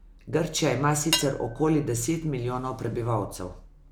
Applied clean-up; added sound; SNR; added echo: none; Cutlery, silverware / Dishes, pots, and pans; 9 dB; none.